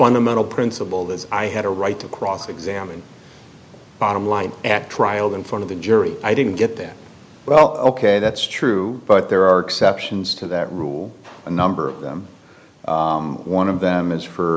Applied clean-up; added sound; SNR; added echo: none; none; none; none.